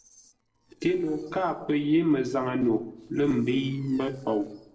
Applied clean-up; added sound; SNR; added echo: neural separator model SepFormer DNS4.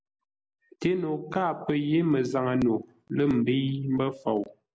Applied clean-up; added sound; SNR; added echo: none; none; none; none.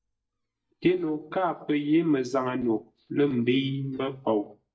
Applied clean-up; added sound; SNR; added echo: neural mask model DeepFilterNet 3.